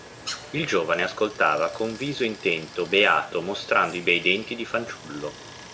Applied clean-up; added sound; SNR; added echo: none; Stream; 16 dB; none.